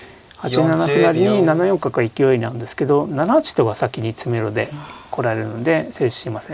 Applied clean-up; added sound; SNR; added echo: none; none; none; none.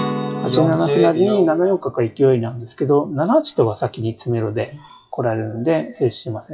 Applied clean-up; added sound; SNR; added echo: classical method WPE with log-MMSE.